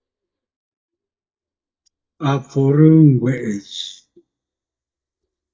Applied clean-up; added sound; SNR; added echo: neural mask model DeepFilterNet 3.